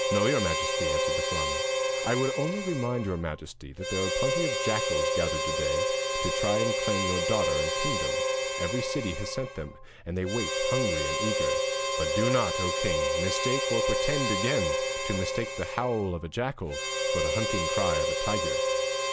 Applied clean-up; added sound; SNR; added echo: none; Harmonica; -3 dB; none.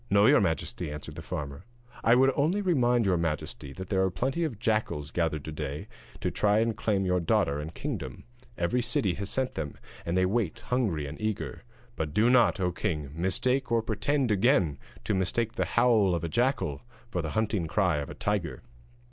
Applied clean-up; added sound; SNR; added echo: none; none; none; none.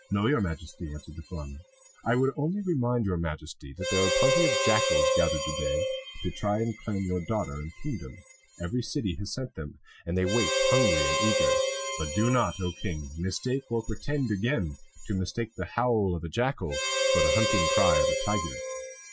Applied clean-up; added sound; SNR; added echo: classical method Wiener filter.